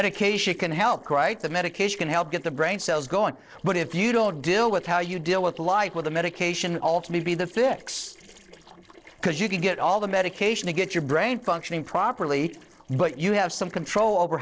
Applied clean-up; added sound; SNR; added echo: neural separator model SepFormer DNS4.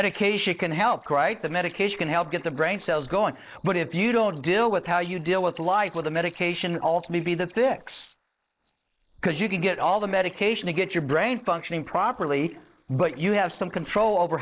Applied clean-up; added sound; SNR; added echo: neural mask model Resemble Enhance denoiser.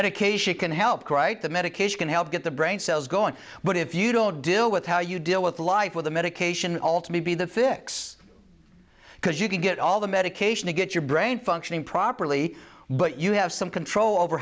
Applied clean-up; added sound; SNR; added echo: none; none; none; none.